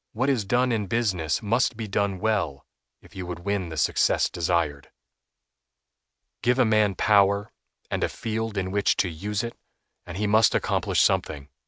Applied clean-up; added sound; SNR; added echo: none; none; none; none.